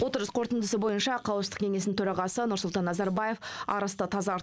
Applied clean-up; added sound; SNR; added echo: neural mask model Resemble Enhance denoiser.